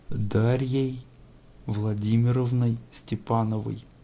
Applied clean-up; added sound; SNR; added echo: none; none; none; none.